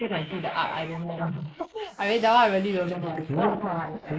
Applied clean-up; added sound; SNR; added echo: neural mask model Resemble Enhance denoiser.